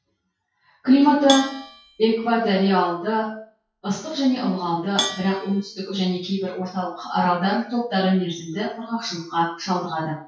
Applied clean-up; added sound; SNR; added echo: classical method WPE with log-MMSE.